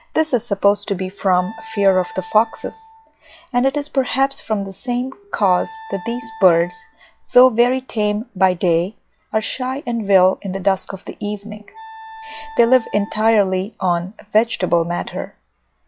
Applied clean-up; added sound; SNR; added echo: classical method log-MMSE.